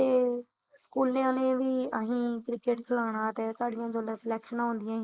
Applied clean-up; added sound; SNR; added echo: neural mask model Resemble Enhance denoiser.